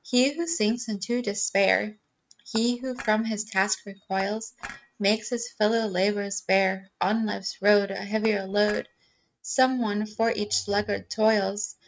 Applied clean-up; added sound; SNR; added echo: neural mask model RNNoise.